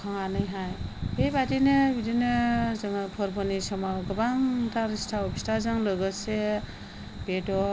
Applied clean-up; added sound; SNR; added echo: none; none; none; none.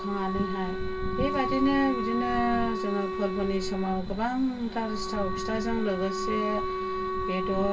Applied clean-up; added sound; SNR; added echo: none; Wind instrument, woodwind instrument; 4 dB; reverberation time 0.1 s.